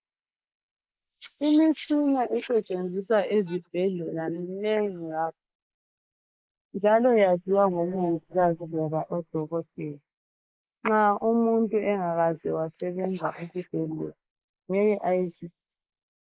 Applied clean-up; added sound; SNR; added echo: neural mask model Resemble Enhance denoiser.